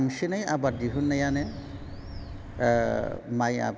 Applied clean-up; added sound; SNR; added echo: none; Bird; 11 dB; none.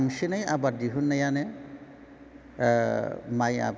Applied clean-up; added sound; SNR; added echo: none; none; none; none.